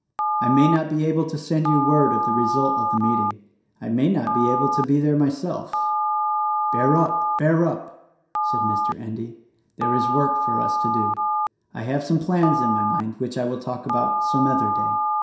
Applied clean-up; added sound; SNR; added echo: none; Telephone; 1 dB; reverberation time 0.7 s.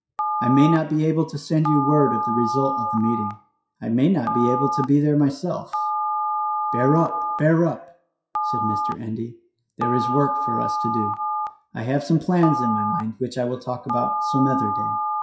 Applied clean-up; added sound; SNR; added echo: classical method WPE with log-MMSE.